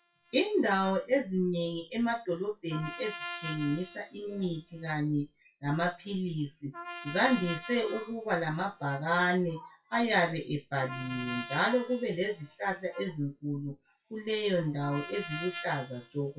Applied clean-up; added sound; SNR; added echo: classical method WPE with log-MMSE.